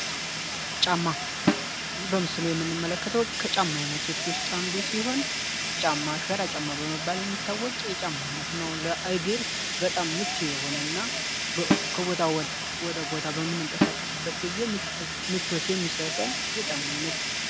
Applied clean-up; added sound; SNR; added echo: none; Fire + Snare drum; -1 dB; none.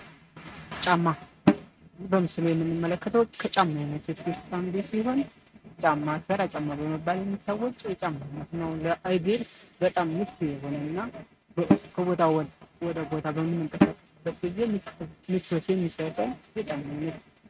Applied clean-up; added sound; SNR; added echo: neural mask model RNNoise.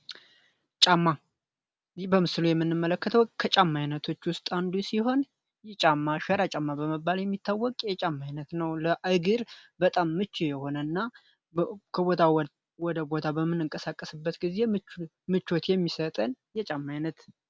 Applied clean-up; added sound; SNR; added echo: none; none; none; none.